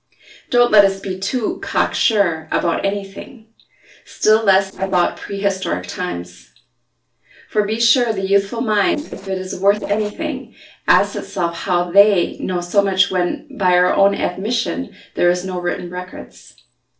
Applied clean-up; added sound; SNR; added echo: neural separator model SepFormer DNS4.